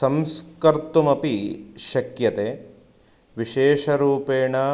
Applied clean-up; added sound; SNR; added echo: none; none; none; none.